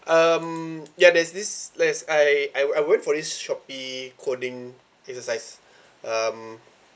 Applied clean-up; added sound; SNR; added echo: none; none; none; none.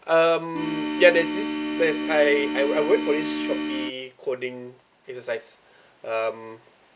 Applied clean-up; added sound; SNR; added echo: none; Organ; 3 dB; none.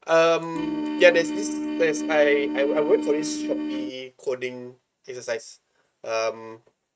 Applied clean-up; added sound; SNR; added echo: neural mask model RNNoise.